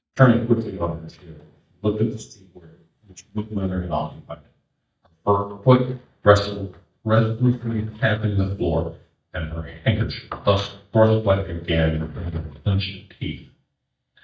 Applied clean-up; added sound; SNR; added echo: neural mask model DeepFilterNet 3.